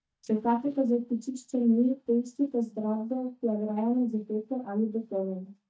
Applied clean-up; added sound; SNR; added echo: neural mask model DeepFilterNet 3.